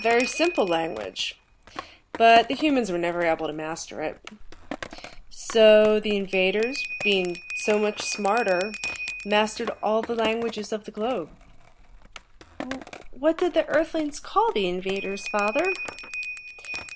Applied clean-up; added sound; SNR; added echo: none; Skateboard + Bell; 12 dB; none.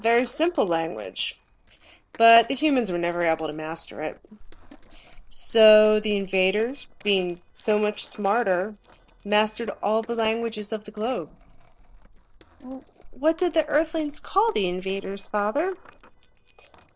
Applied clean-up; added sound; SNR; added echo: neural separator model SepFormer DNS4.